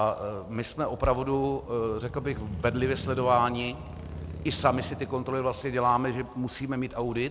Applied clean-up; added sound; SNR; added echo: none; Motorcycle; 12 dB; none.